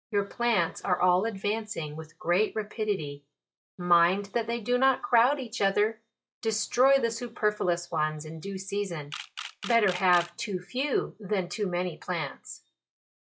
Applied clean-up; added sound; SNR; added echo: classical method log-MMSE.